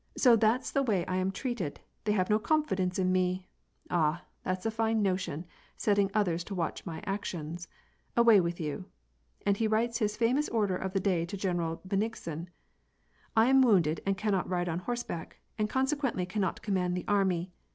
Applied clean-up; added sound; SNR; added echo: none; none; none; none.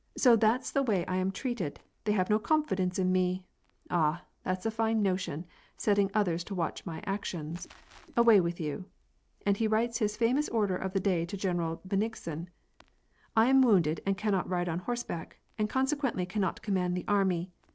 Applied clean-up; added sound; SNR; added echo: neural separator model SepFormer DNS4.